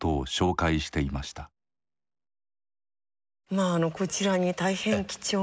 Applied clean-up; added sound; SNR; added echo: none; none; none; none.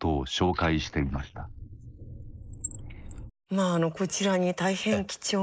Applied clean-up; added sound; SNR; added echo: neural mask model Resemble Enhance denoiser.